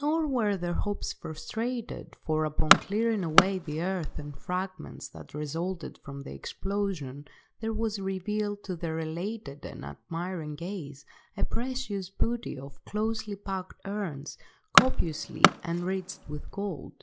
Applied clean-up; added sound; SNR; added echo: none; Tools; -2 dB; none.